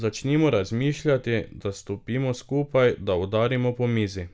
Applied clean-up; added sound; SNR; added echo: none; none; none; none.